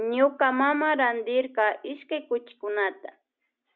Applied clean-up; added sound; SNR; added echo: none; none; none; none.